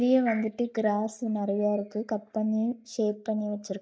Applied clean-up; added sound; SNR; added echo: neural mask model DeepFilterNet 3.